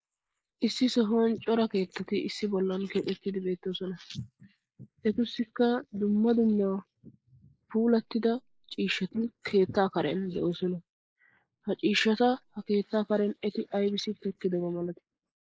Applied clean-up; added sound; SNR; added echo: neural mask model Resemble Enhance denoiser.